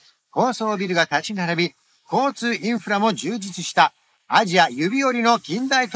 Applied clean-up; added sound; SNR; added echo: neural mask model Resemble Enhance denoiser.